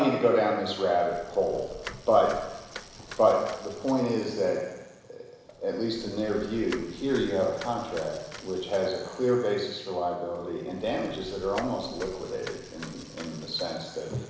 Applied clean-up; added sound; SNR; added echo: none; Bicycle; 18 dB; reverberation time 1.0 s.